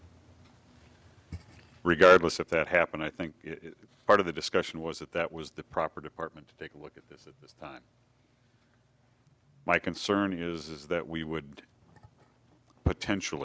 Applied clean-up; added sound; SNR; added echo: none; none; none; none.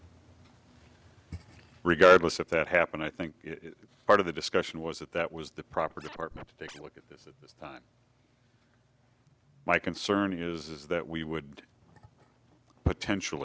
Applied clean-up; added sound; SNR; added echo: none; Scratching (performance technique); 18 dB; none.